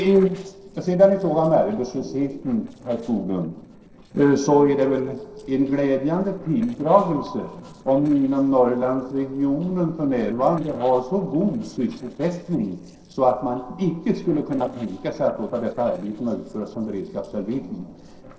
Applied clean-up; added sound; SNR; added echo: neural separator model SepFormer DNS4.